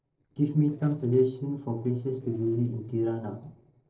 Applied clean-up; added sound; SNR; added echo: neural separator model SepFormer DNS4.